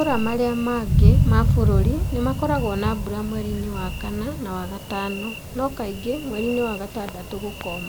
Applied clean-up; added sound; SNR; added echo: none; Thunder; -3 dB; none.